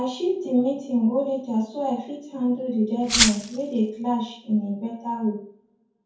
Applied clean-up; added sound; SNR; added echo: none; Glass; -1 dB; reverberation time 0.6 s.